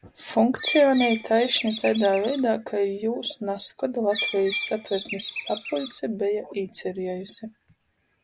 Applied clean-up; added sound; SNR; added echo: none; Bird; 8 dB; none.